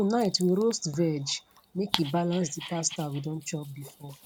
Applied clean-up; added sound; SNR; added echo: none; Dog; 13 dB; none.